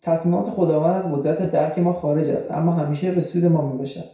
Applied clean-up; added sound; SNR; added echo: none; none; none; reverberation time 0.6 s.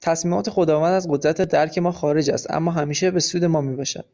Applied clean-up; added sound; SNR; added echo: none; none; none; none.